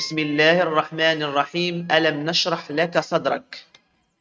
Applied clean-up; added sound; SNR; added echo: neural mask model RNNoise.